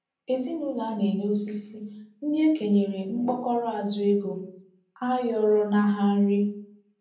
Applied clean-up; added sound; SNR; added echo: none; none; none; reverberation time 0.6 s.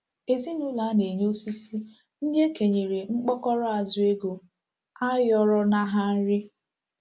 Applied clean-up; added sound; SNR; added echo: none; none; none; none.